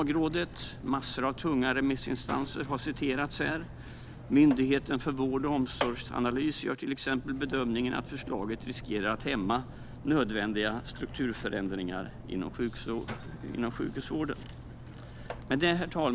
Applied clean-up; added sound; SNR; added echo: none; Mechanisms; 12 dB; none.